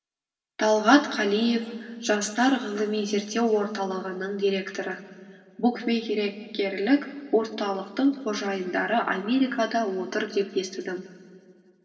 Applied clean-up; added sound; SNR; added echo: none; none; none; reverberation time 2.0 s.